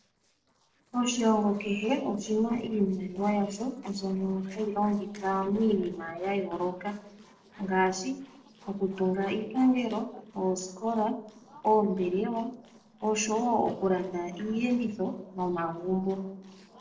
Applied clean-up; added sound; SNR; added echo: neural separator model SepFormer DNS4.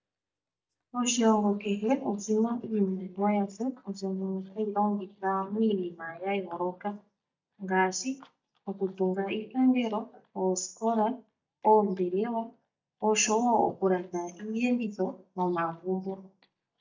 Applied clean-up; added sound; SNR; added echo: neural mask model DeepFilterNet 3.